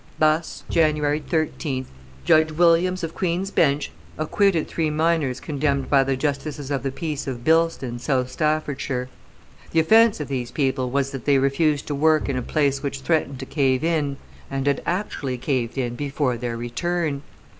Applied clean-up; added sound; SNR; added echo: none; Bowed string instrument + Rain; 16 dB; none.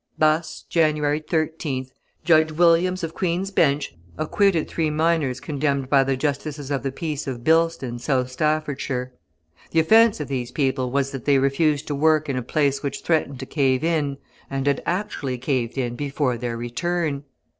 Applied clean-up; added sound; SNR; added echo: none; none; none; none.